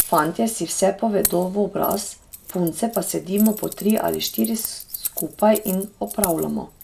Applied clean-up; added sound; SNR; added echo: none; Keys jangling; 7 dB; none.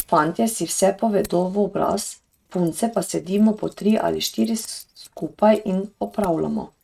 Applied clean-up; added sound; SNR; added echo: neural mask model RNNoise.